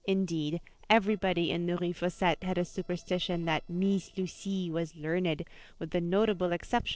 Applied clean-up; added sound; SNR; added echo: neural separator model SepFormer DNS4.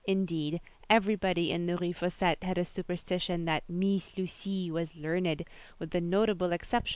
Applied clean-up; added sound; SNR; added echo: none; none; none; none.